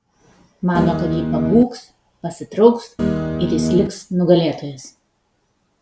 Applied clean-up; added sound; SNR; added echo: none; Guitar; 0 dB; none.